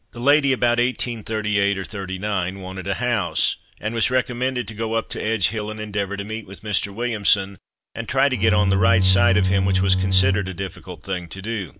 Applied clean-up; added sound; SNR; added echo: none; Bowed string instrument; -4 dB; none.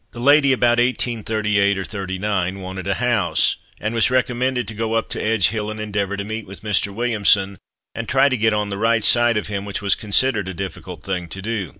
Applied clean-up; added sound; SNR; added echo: none; none; none; none.